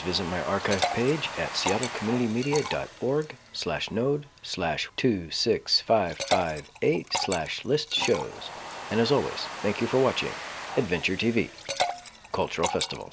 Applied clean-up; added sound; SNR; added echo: none; Liquid + Domestic sounds, home sounds; 8 dB; none.